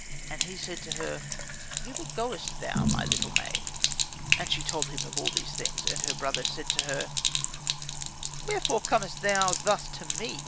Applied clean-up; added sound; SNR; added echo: none; Sink (filling or washing); -3 dB; none.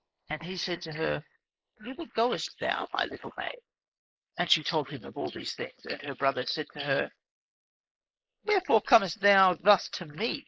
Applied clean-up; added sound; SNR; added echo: neural mask model Resemble Enhance denoiser.